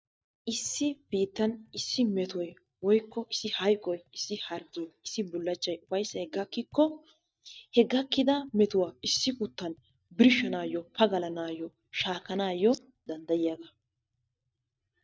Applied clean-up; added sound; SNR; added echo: neural mask model DeepFilterNet 3.